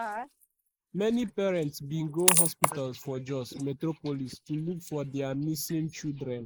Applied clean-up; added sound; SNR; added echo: neural mask model Resemble Enhance denoiser.